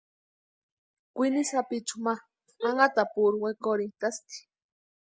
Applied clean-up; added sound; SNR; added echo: none; none; none; none.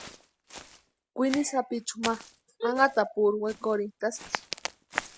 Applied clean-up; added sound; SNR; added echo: none; Walk, footsteps; 11 dB; none.